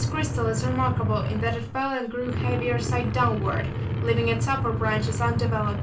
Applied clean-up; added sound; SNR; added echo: none; Truck; -1 dB; reverberation time 0.3 s.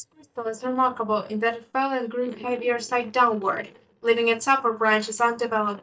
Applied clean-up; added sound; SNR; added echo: neural mask model DeepFilterNet 3.